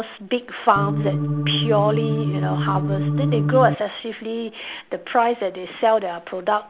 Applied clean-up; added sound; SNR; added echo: none; Organ; -1 dB; none.